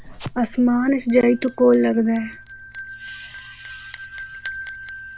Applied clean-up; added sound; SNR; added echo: none; Bell; 15 dB; none.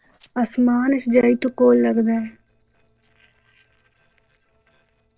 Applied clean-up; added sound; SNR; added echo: neural separator model SepFormer DNS4.